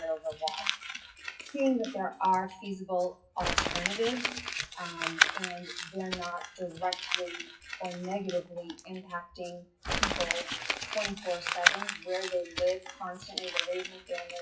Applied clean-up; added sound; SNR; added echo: classical method WPE with log-MMSE.